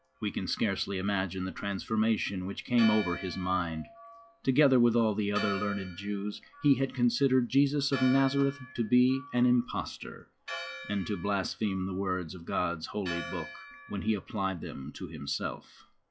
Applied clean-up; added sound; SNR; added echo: classical method log-MMSE.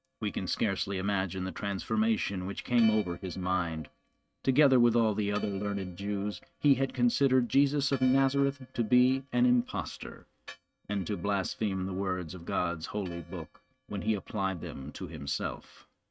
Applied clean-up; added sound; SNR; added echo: neural mask model RNNoise.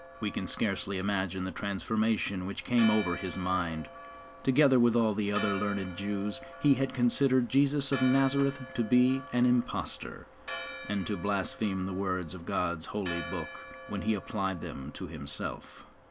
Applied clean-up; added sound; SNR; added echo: none; Church bell; 15 dB; none.